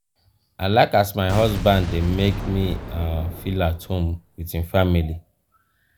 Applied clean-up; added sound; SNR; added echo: none; Boom; 9 dB; none.